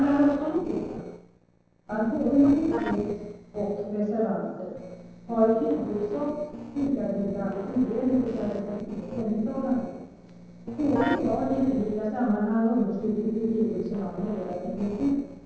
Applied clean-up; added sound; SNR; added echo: neural separator model SepFormer DNS4.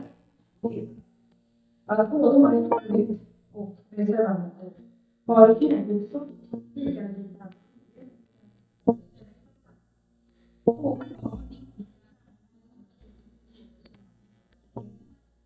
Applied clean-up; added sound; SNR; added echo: neural mask model DeepFilterNet 3.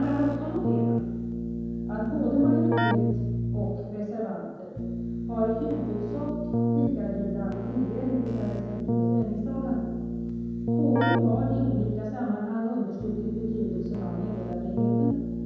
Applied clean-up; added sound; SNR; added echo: none; Keyboard (musical); -2 dB; reverberation time 1.2 s.